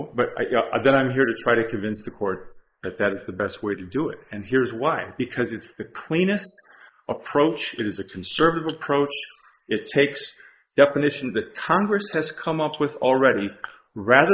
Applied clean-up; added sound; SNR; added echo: neural mask model Resemble Enhance denoiser.